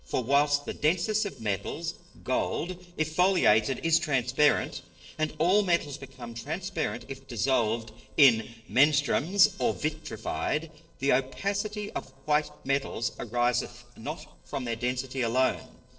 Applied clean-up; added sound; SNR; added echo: neural separator model SepFormer DNS4.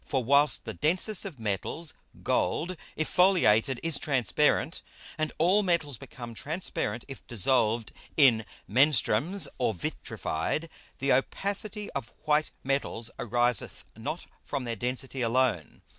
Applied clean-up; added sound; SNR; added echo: none; none; none; none.